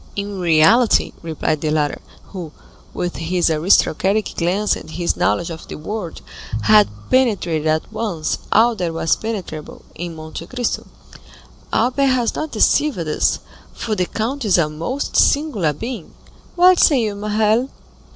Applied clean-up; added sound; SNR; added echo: none; Piano; 11 dB; none.